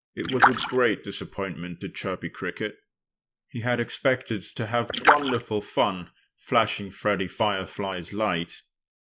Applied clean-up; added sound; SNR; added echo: neural mask model Resemble Enhance denoiser.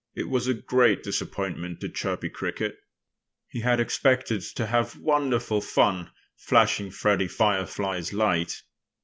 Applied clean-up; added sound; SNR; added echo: none; none; none; none.